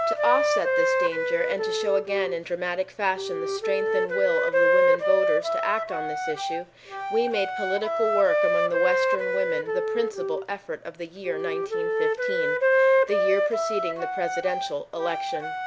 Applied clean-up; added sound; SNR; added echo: none; Wind instrument, woodwind instrument; -4 dB; none.